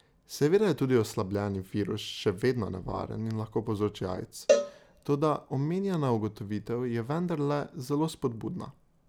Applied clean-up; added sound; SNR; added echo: none; Cowbell; 2 dB; none.